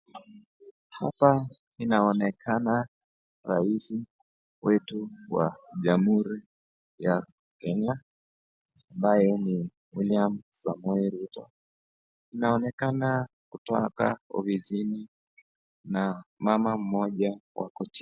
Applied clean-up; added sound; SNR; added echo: none; none; none; none.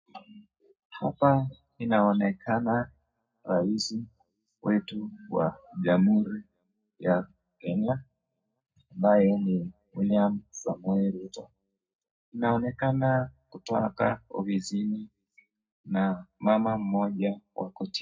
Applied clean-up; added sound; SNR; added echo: none; none; none; reverberation time 0.3 s.